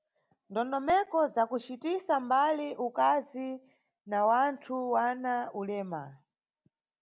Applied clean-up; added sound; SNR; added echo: none; none; none; none.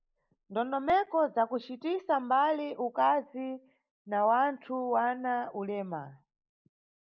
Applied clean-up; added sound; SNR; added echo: neural mask model Resemble Enhance denoiser.